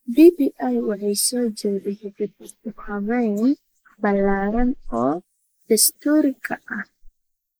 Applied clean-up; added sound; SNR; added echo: neural mask model Resemble Enhance denoiser.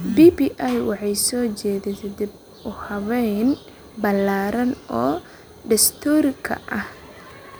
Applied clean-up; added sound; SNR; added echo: none; none; none; none.